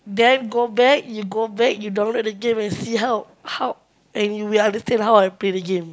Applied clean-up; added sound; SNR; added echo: none; none; none; none.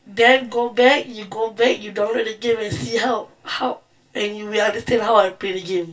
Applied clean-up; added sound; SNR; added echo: none; none; none; reverberation time 0.2 s.